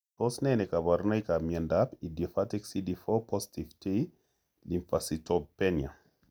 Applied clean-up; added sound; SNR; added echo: none; none; none; none.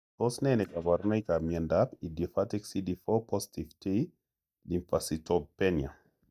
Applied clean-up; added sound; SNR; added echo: neural mask model DeepFilterNet 3.